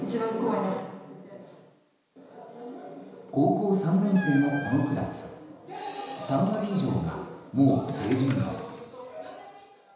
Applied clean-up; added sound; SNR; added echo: none; Squeak; 16 dB; reverberation time 1.0 s.